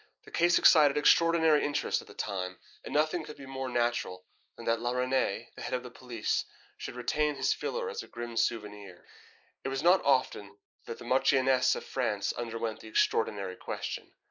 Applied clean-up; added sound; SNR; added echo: neural mask model Resemble Enhance denoiser.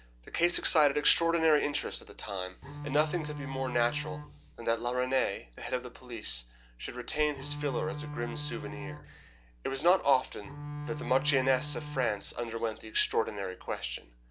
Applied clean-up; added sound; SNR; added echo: none; Bowed string instrument; 9 dB; none.